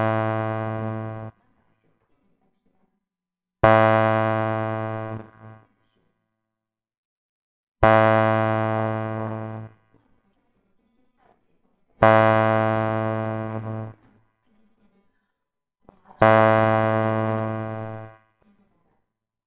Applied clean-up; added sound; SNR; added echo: neural separator model SepFormer WHAMR!.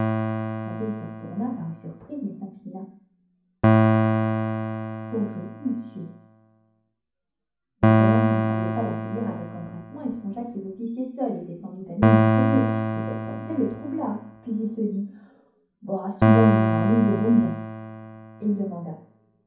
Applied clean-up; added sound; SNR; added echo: none; Piano; -4 dB; reverberation time 0.6 s.